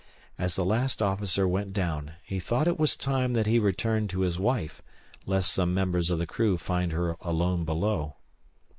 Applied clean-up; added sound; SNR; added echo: neural mask model Resemble Enhance denoiser.